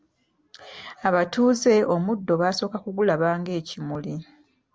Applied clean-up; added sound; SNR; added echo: none; none; none; none.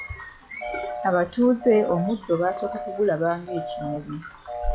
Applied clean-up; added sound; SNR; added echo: classical method log-MMSE.